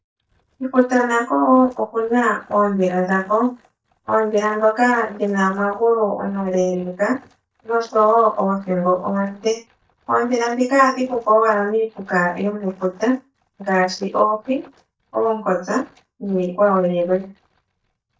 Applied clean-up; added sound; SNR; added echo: neural mask model DeepFilterNet 3.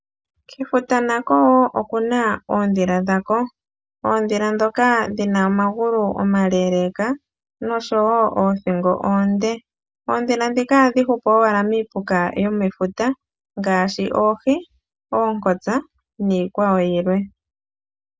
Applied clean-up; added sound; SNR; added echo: none; none; none; none.